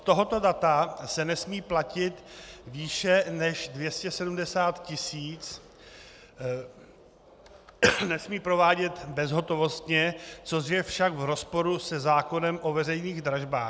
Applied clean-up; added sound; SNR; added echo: none; none; none; none.